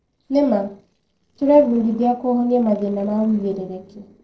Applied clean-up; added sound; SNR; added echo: neural separator model SepFormer DNS4.